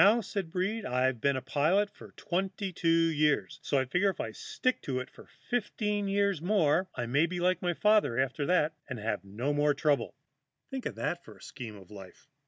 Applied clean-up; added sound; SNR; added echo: none; none; none; none.